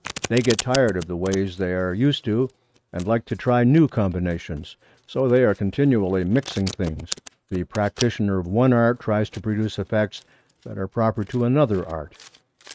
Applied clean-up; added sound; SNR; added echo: neural mask model RNNoise.